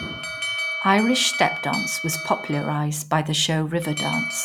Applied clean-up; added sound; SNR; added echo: none; Alarm; 7 dB; none.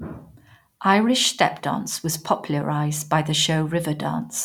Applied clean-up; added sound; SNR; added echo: none; none; none; none.